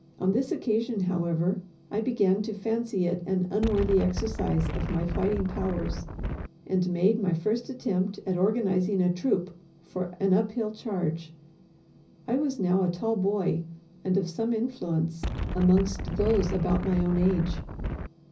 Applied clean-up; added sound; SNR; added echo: none; Wind; 4 dB; reverberation time 0.5 s.